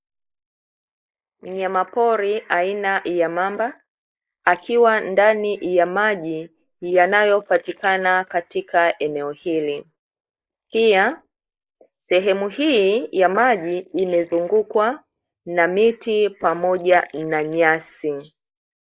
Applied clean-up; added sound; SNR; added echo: neural mask model Resemble Enhance denoiser.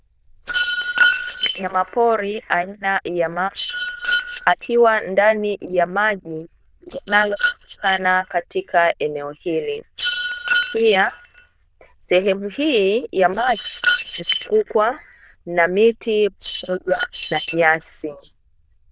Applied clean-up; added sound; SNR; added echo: neural diffusion model UNIVERSE++.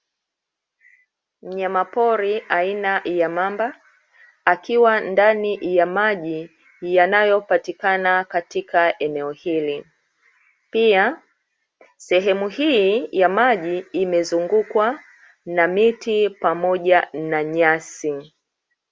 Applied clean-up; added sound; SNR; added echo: none; none; none; none.